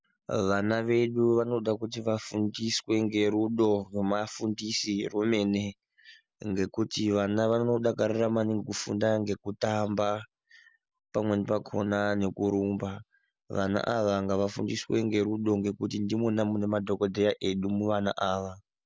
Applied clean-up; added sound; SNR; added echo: none; none; none; none.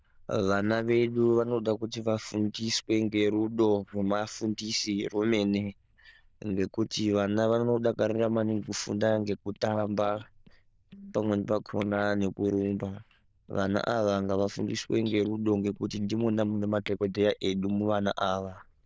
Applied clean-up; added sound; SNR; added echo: neural diffusion model UNIVERSE++.